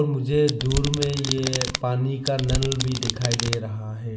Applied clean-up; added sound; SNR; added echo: none; Domestic sounds, home sounds; 4 dB; reverberation time 2.6 s.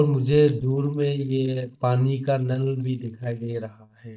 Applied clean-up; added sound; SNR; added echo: neural mask model DeepFilterNet 3.